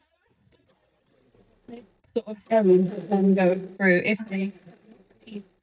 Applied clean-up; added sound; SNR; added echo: neural mask model DeepFilterNet 3.